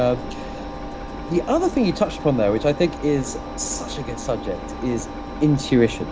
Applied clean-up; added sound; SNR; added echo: none; Engine; 9 dB; none.